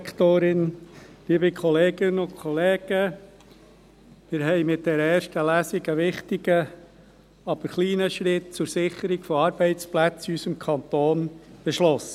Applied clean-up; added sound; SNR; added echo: none; none; none; none.